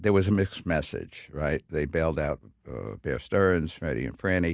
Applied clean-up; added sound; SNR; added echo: none; none; none; none.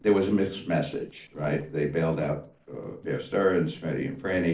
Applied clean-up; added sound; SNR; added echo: neural separator model SepFormer DNS4.